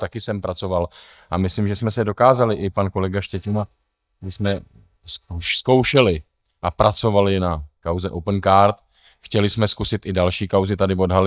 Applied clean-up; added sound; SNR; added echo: neural mask model DeepFilterNet 3.